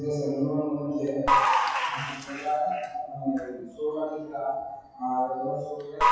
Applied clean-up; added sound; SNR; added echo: classical method WPE with log-MMSE.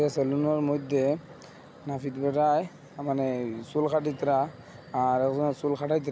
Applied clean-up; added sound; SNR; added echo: none; none; none; none.